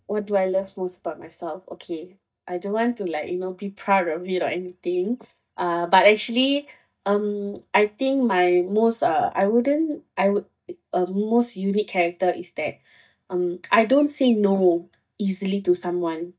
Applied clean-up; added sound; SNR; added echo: neural mask model DeepFilterNet 3.